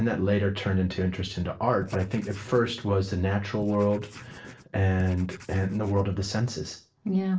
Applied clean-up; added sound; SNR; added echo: neural separator model SepFormer DNS4.